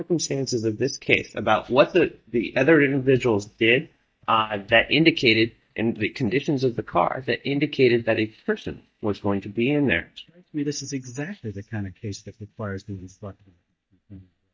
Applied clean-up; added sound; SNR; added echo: neural mask model DeepFilterNet 3.